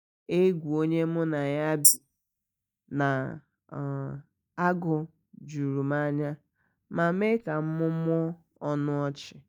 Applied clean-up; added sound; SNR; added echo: neural mask model DeepFilterNet 3.